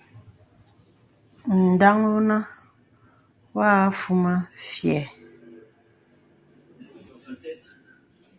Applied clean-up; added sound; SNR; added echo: none; none; none; none.